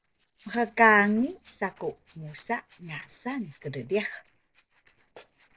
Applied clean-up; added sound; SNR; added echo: neural separator model SepFormer DNS4.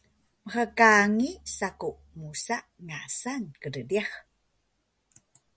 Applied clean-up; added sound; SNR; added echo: none; none; none; none.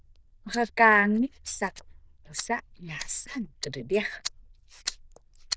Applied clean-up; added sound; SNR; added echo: neural diffusion model UNIVERSE++.